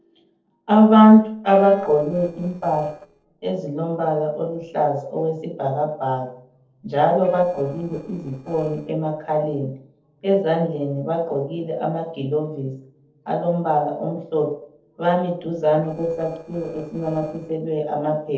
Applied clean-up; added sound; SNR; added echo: neural separator model SepFormer DNS4.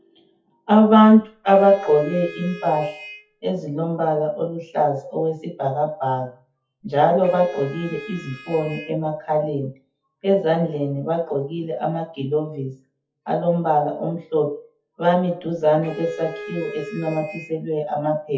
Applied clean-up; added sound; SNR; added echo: classical method WPE with log-MMSE.